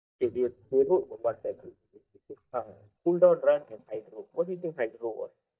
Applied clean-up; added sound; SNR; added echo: neural mask model DeepFilterNet 3.